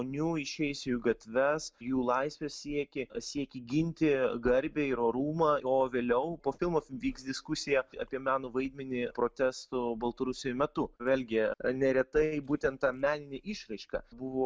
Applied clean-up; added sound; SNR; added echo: none; none; none; none.